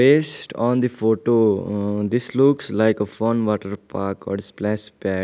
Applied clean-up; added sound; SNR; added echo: none; none; none; none.